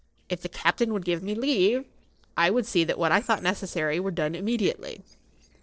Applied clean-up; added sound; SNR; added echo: neural separator model SepFormer DNS4.